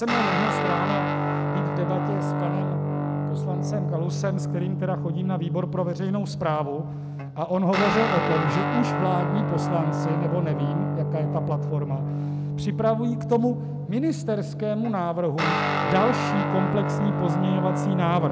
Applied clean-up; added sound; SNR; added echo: none; Guitar; -1 dB; none.